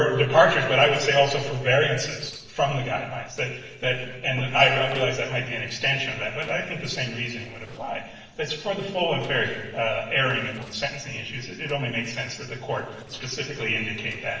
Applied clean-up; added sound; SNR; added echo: neural separator model SepFormer DNS4.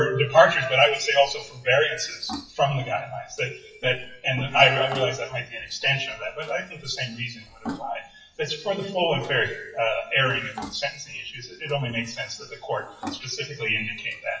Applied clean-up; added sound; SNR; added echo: classical method WPE with log-MMSE.